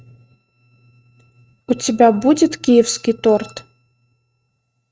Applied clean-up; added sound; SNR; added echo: neural mask model RNNoise.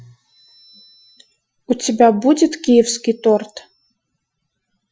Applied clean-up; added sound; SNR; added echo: classical method Wiener filter.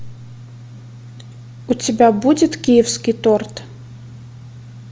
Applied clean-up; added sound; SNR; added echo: none; none; none; none.